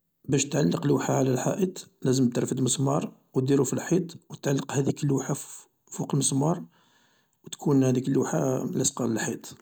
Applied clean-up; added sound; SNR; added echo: none; none; none; none.